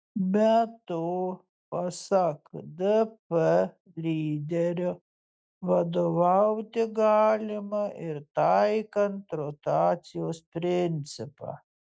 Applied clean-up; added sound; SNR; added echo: none; none; none; none.